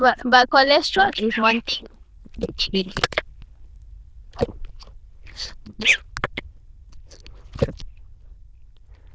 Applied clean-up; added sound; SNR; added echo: neural diffusion model UNIVERSE++.